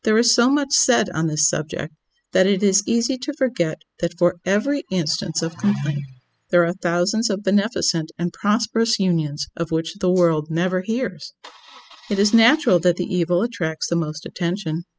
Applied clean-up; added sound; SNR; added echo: classical method spectral subtraction.